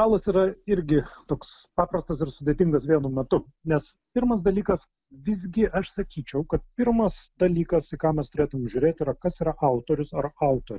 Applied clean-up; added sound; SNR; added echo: none; none; none; none.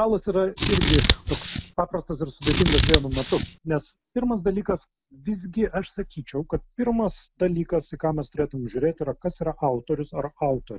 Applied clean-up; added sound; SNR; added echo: none; Scissors; -3 dB; none.